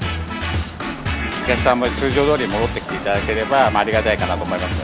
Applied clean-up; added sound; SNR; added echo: none; none; none; none.